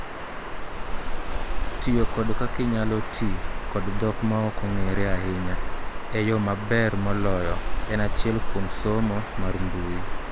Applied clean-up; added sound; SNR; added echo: none; Water; -3 dB; none.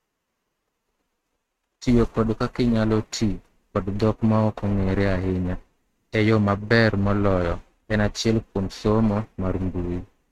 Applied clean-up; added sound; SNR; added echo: neural mask model RNNoise.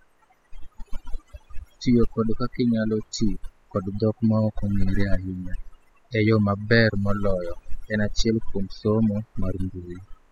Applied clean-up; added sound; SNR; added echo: classical method spectral subtraction.